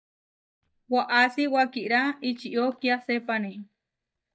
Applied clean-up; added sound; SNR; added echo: neural mask model DeepFilterNet 3.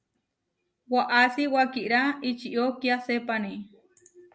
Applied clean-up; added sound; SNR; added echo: none; none; none; none.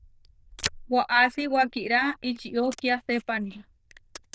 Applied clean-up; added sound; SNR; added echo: neural diffusion model UNIVERSE++.